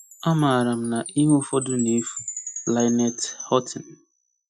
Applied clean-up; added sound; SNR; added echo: classical method Wiener filter.